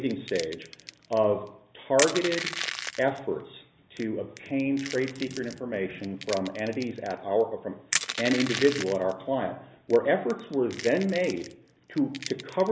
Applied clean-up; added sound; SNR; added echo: none; Crushing; 10 dB; none.